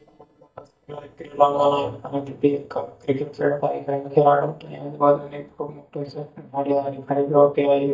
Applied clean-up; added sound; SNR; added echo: neural mask model DeepFilterNet 3.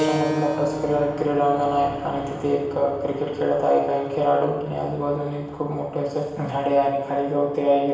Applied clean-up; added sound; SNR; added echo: none; Keyboard (musical); 11 dB; reverberation time 0.9 s.